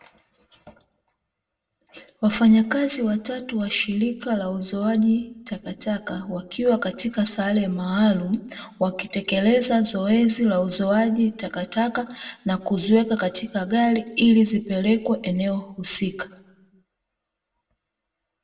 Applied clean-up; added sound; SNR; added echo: none; none; none; reverberation time 0.6 s.